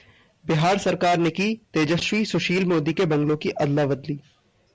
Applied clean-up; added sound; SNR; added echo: none; none; none; none.